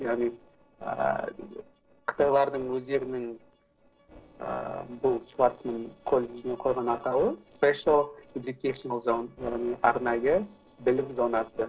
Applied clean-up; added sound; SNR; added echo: neural separator model SepFormer DNS4.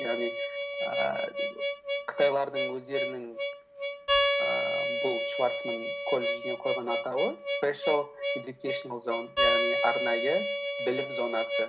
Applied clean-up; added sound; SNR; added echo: none; Harmonica; -3 dB; none.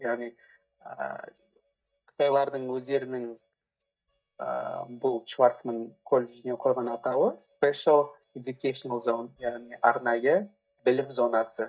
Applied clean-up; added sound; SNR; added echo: neural mask model DeepFilterNet 3.